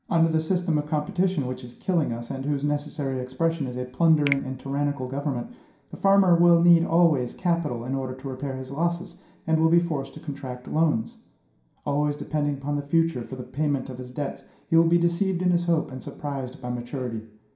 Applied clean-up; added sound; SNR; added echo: none; Finger snapping; 12 dB; reverberation time 0.5 s.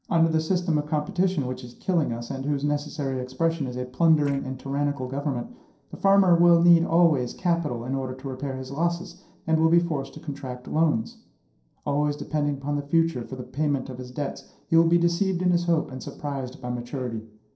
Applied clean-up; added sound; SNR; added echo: neural separator model SepFormer DNS4.